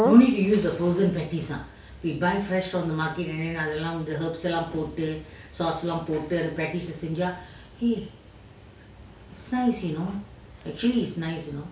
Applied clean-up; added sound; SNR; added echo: none; none; none; none.